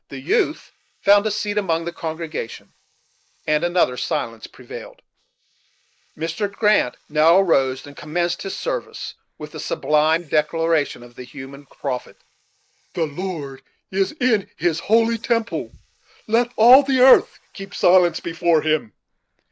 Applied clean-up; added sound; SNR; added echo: neural mask model Resemble Enhance denoiser.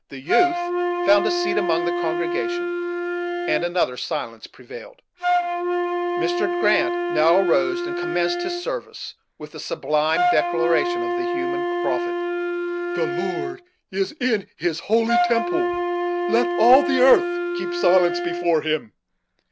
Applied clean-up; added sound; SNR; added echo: none; Wind instrument, woodwind instrument; 1 dB; none.